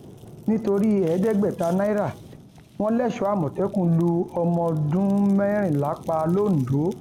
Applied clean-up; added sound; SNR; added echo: none; Fire; 19 dB; none.